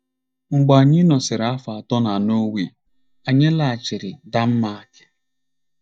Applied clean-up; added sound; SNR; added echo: neural mask model DeepFilterNet 3.